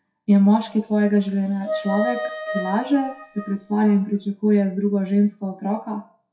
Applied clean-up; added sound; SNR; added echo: classical method WPE with log-MMSE.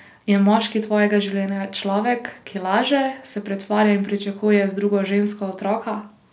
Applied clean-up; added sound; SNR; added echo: none; none; none; none.